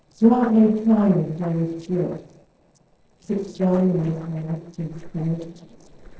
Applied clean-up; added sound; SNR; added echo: neural separator model SepFormer DNS4.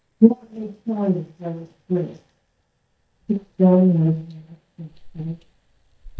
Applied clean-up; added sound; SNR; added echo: neural mask model DeepFilterNet 3.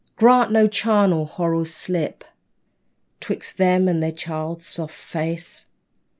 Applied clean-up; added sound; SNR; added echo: none; none; none; none.